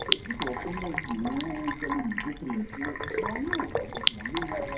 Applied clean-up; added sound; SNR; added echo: none; Sink (filling or washing); -2 dB; reverberation time 0.4 s.